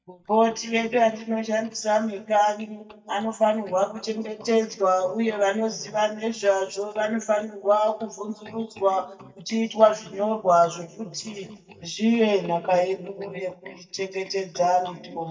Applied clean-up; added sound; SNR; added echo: neural mask model DeepFilterNet 3.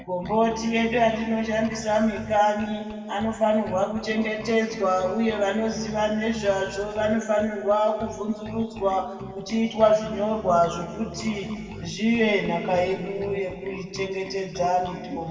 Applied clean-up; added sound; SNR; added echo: none; Bass guitar; 17 dB; reverberation time 1.9 s.